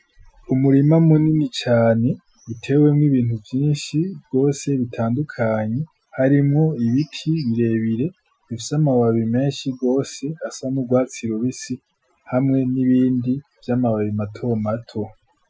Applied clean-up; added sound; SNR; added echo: classical method Wiener filter.